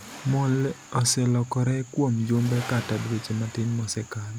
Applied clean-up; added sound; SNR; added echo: none; Accelerating, revving, vroom; 18 dB; none.